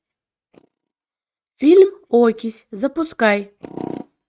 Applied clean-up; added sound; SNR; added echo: neural mask model RNNoise.